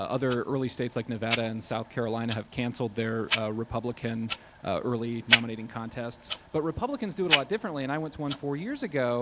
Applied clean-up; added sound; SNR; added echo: none; Tick-tock; 3 dB; none.